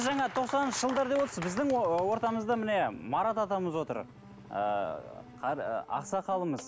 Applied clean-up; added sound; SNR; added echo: none; Engine; 20 dB; none.